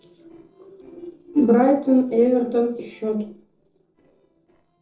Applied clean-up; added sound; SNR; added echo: neural separator model SepFormer DNS4.